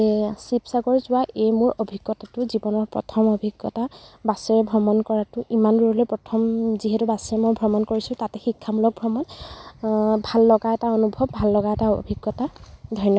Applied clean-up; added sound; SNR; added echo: none; none; none; none.